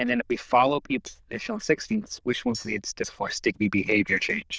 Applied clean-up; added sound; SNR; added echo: neural diffusion model UNIVERSE++.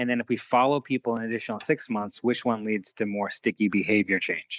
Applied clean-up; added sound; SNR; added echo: neural mask model Resemble Enhance denoiser.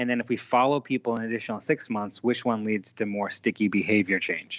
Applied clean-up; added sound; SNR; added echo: none; none; none; none.